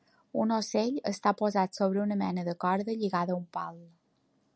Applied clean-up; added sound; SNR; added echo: none; none; none; none.